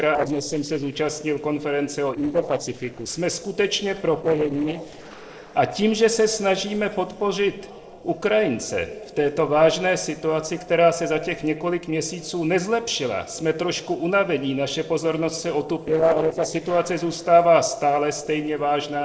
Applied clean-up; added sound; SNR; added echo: neural separator model SepFormer DNS4.